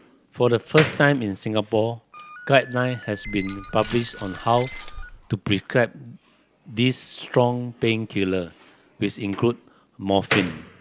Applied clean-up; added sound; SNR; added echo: none; Glass + Slam; 11 dB; none.